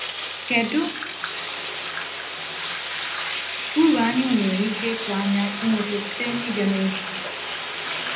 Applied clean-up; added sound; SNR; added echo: none; Bathtub (filling or washing); 5 dB; reverberation time 0.5 s.